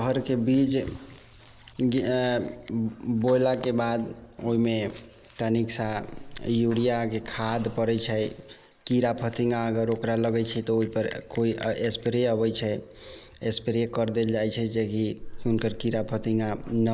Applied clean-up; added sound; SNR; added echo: neural mask model Resemble Enhance denoiser.